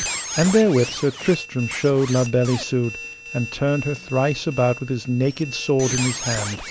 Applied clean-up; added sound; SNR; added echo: none; Squeak; 10 dB; none.